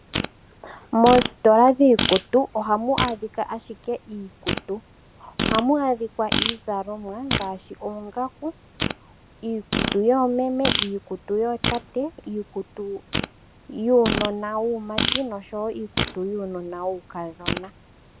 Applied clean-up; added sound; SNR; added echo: none; Fart; 6 dB; none.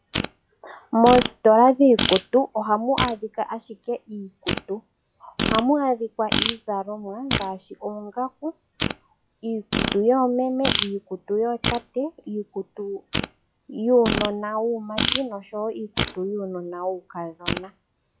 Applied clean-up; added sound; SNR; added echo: classical method log-MMSE.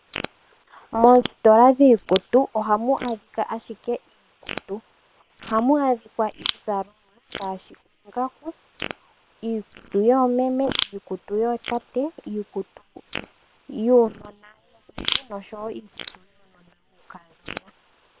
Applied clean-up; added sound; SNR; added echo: neural separator model SepFormer WHAM!.